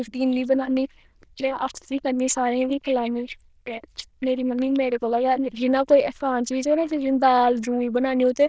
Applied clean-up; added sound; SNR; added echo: neural diffusion model UNIVERSE++.